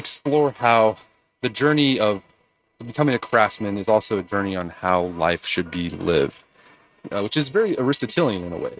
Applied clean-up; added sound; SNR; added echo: neural mask model RNNoise.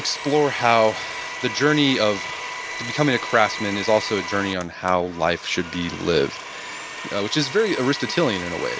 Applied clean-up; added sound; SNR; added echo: none; Domestic sounds, home sounds; 10 dB; none.